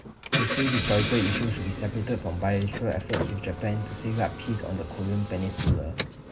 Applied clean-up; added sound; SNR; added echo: none; Engine / Car; 1 dB; reverberation time 0.2 s.